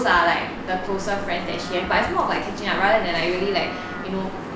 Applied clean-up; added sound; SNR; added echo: none; Livestock, farm animals, working animals; 12 dB; none.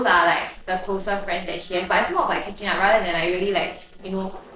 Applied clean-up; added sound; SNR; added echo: neural separator model SepFormer DNS4.